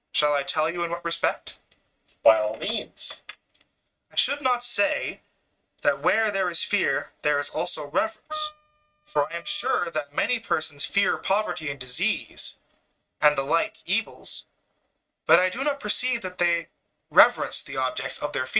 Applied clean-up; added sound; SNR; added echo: neural mask model RNNoise.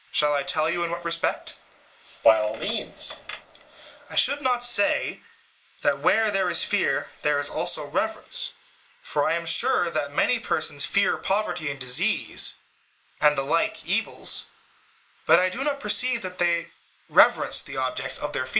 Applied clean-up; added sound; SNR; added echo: neural mask model Resemble Enhance denoiser.